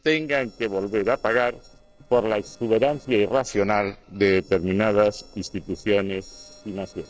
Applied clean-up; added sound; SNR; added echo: neural separator model SepFormer DNS4.